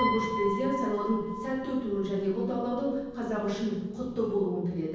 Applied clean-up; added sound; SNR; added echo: none; Piano; 8 dB; reverberation time 1.1 s.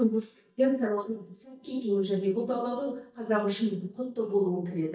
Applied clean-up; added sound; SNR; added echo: neural mask model DeepFilterNet 3.